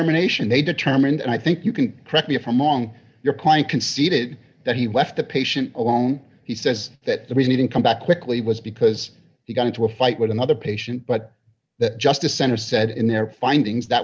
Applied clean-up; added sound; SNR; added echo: none; none; none; none.